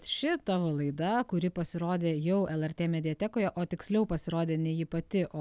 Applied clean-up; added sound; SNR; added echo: none; none; none; none.